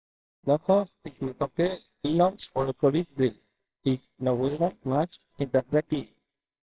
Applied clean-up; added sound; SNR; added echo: neural separator model SepFormer WHAMR!.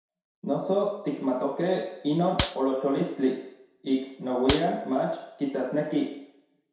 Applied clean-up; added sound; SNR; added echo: none; Clapping; 5 dB; reverberation time 0.7 s.